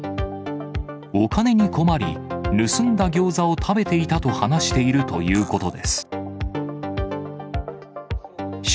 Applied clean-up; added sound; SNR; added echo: none; Cutlery, silverware; 18 dB; none.